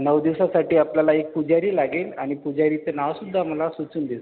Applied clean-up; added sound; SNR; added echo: none; none; none; none.